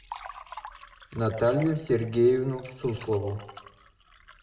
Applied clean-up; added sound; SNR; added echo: none; Liquid; 18 dB; reverberation time 0.7 s.